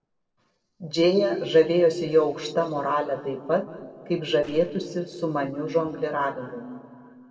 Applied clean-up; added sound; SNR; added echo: neural separator model SepFormer DNS4.